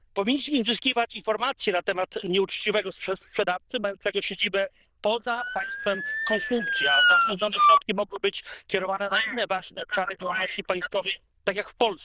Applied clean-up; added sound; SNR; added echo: neural diffusion model UNIVERSE++.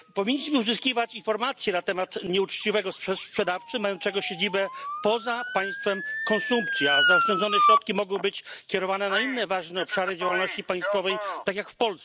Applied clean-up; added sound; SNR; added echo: none; Motor vehicle (road) / Siren; 3 dB; none.